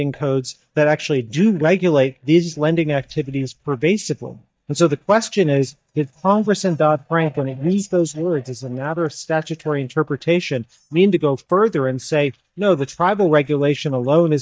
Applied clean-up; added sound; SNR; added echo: neural mask model DeepFilterNet 3.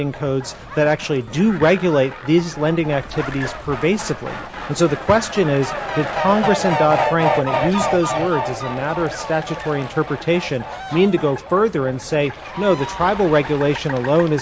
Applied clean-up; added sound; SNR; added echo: none; Fowl; 7 dB; none.